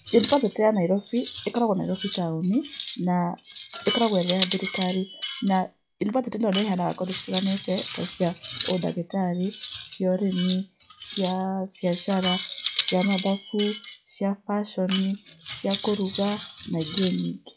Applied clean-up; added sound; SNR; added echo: classical method log-MMSE.